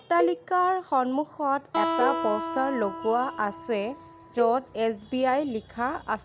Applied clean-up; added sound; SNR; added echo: none; Acoustic guitar + Cowbell; 6 dB; none.